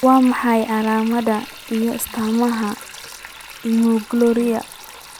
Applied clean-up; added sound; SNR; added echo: none; Sink (filling or washing); 18 dB; none.